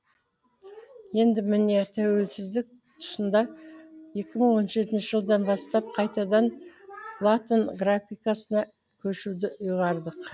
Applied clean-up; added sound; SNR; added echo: none; none; none; none.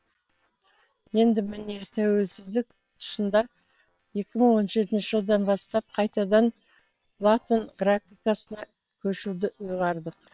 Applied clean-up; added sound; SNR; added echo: neural separator model SepFormer WHAM!.